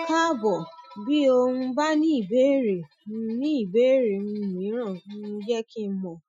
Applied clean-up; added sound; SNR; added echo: classical method Wiener filter.